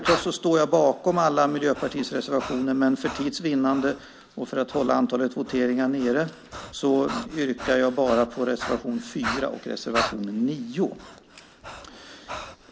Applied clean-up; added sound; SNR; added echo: none; Breathing; 12 dB; none.